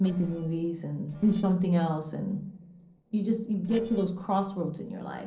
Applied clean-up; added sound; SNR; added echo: neural separator model SepFormer DNS4.